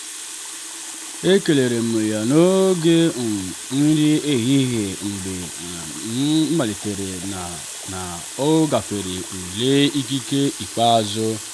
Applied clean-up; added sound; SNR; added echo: none; Water tap, faucet; 10 dB; none.